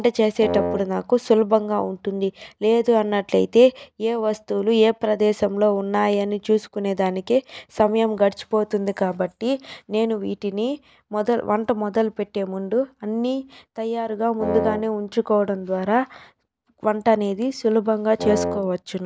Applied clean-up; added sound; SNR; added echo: none; Wind instrument, woodwind instrument; 5 dB; none.